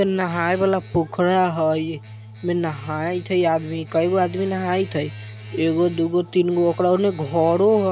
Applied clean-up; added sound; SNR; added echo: none; Domestic sounds, home sounds; 16 dB; none.